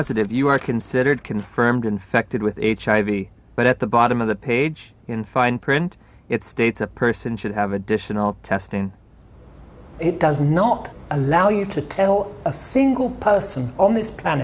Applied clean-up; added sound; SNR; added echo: none; none; none; none.